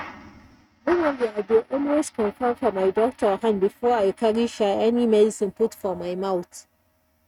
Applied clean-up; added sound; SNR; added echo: neural mask model RNNoise.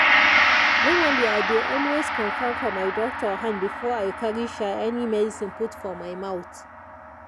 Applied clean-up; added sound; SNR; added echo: none; Gong; -3 dB; none.